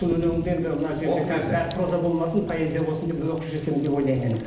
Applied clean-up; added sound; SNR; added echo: none; Thunder; 14 dB; reverberation time 0.8 s.